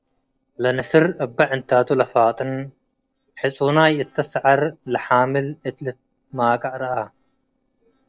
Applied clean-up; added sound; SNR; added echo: neural separator model SepFormer DNS4.